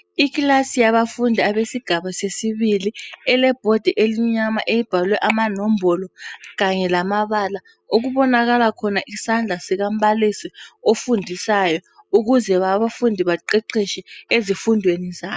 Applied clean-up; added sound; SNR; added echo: classical method spectral subtraction.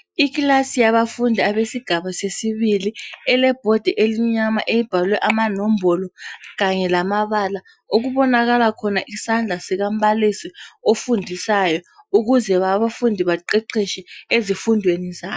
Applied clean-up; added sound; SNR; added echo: classical method Wiener filter.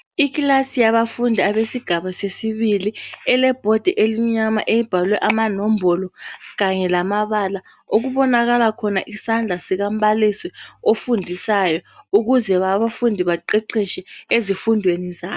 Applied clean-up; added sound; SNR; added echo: none; none; none; none.